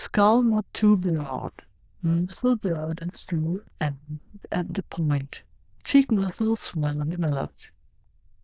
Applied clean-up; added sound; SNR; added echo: neural diffusion model UNIVERSE++.